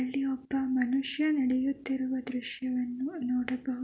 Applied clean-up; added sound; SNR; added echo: none; none; none; none.